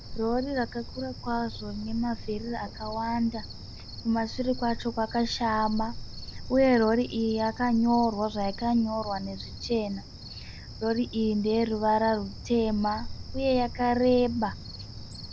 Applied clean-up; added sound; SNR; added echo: none; Cricket; 11 dB; none.